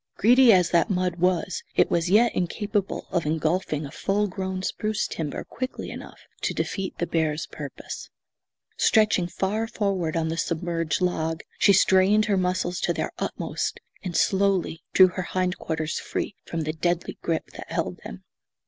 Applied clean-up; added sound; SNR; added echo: none; none; none; none.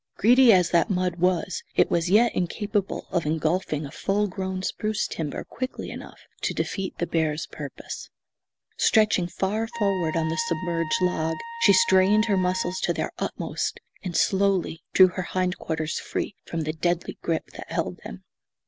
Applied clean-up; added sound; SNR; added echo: none; Trumpet; 11 dB; none.